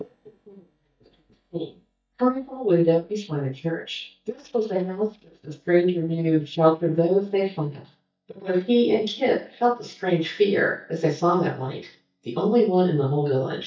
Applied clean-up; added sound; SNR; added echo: neural mask model DeepFilterNet 3.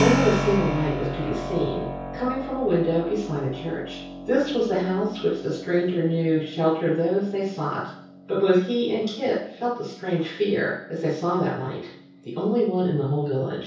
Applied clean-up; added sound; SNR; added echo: none; Keyboard (musical); 9 dB; reverberation time 0.6 s.